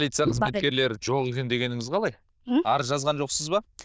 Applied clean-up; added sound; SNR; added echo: neural diffusion model UNIVERSE++.